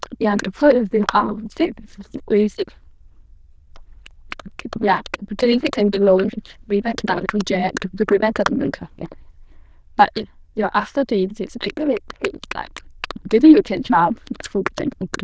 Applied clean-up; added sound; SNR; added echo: neural diffusion model UNIVERSE++.